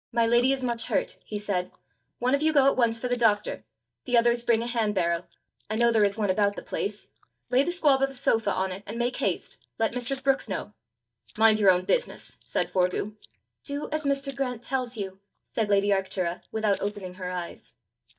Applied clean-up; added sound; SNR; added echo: neural mask model DeepFilterNet 3.